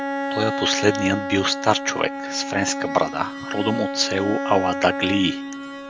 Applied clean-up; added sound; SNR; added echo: none; Bowed string instrument; 5 dB; none.